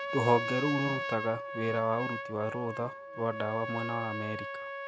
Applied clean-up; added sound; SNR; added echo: none; Trumpet; 5 dB; none.